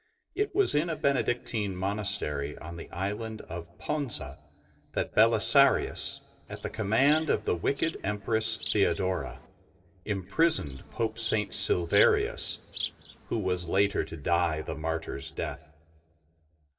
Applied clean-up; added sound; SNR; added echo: neural separator model SepFormer DNS4.